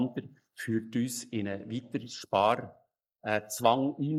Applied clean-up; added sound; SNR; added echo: neural mask model Resemble Enhance denoiser.